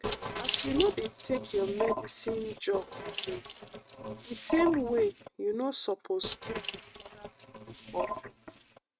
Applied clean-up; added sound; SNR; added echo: neural mask model RNNoise.